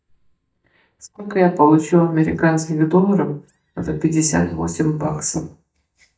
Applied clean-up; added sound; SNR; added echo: neural mask model DeepFilterNet 3.